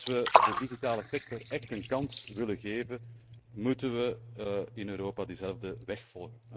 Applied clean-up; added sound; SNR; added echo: neural mask model RNNoise.